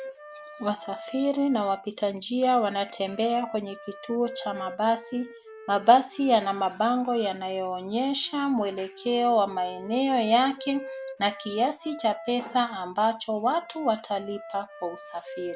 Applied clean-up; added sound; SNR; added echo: none; Wind instrument, woodwind instrument; 17 dB; none.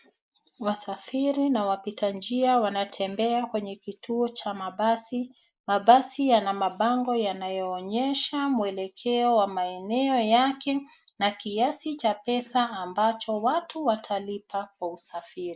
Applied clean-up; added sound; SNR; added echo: neural mask model Resemble Enhance denoiser.